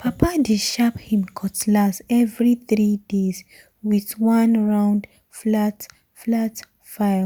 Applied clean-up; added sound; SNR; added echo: none; none; none; none.